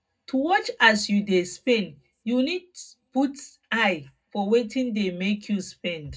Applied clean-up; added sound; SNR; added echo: none; none; none; reverberation time 0.3 s.